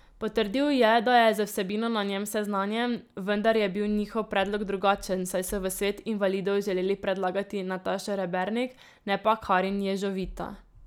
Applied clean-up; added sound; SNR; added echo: none; none; none; none.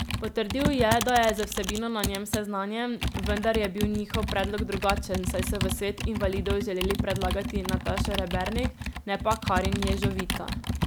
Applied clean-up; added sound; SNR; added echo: none; Computer keyboard; 2 dB; none.